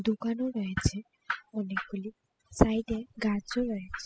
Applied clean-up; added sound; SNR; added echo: classical method spectral subtraction.